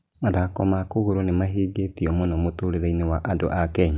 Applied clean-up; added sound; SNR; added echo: none; none; none; none.